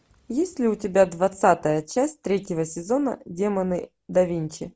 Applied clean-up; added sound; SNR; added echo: none; none; none; none.